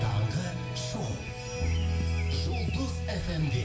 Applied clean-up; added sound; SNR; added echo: none; Fireworks; 18 dB; reverberation time 0.9 s.